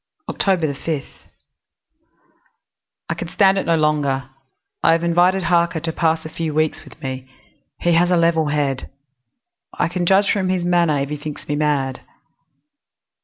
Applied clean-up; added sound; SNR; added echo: none; none; none; none.